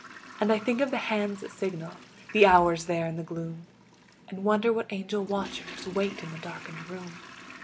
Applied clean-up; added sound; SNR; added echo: none; Toilet flush; 18 dB; none.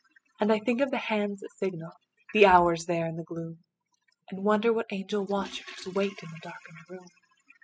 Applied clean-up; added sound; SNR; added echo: classical method spectral subtraction.